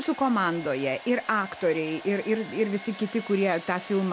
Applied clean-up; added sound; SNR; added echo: none; Domestic sounds, home sounds; 16 dB; none.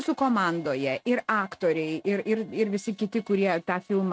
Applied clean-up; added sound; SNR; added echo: neural mask model RNNoise.